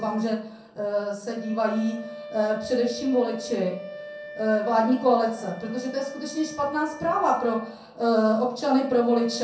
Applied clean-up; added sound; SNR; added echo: none; Wind instrument, woodwind instrument; 16 dB; reverberation time 0.5 s.